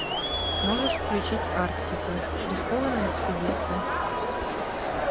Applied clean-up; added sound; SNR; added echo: none; Crowd; -5 dB; none.